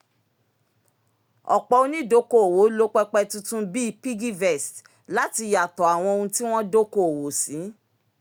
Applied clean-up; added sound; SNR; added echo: none; none; none; none.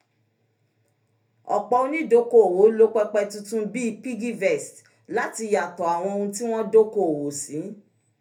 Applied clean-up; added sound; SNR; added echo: none; none; none; reverberation time 0.3 s.